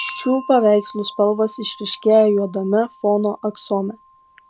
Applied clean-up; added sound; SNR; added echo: none; Wind chime; 20 dB; none.